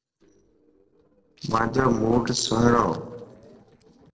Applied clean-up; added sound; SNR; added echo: neural separator model SepFormer DNS4.